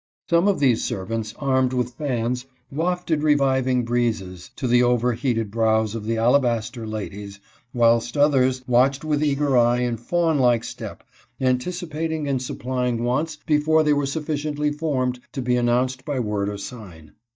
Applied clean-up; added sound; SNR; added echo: neural mask model DeepFilterNet 3.